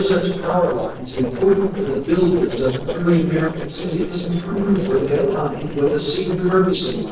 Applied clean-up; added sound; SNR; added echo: neural separator model SepFormer DNS4.